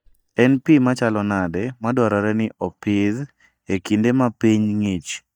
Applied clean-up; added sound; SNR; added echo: neural mask model DeepFilterNet 3.